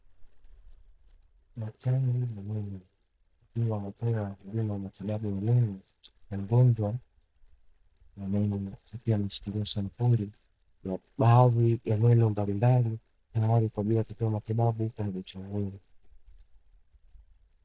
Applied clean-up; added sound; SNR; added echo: neural mask model DeepFilterNet 3.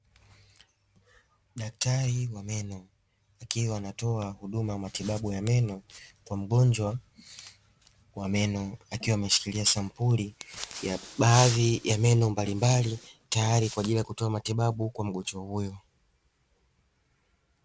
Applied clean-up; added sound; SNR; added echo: none; none; none; none.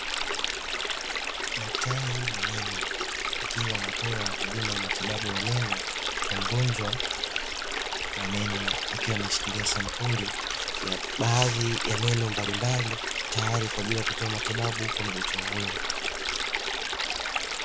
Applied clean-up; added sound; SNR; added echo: none; Stream; -2 dB; none.